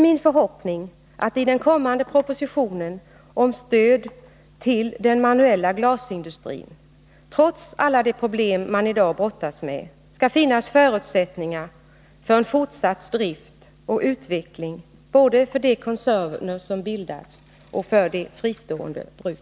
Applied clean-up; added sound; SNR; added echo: none; none; none; none.